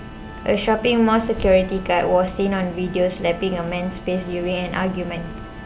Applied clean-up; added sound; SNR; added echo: none; Organ; 20 dB; none.